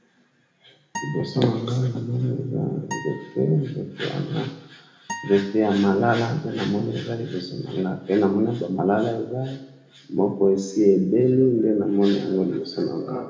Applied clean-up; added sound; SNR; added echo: none; Acoustic guitar; 17 dB; reverberation time 0.9 s.